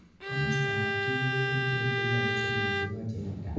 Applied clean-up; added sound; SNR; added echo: none; Bowed string instrument; 0 dB; reverberation time 1.1 s.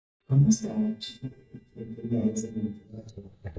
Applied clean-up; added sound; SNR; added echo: neural mask model DeepFilterNet 3.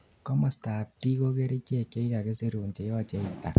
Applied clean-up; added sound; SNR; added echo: none; none; none; none.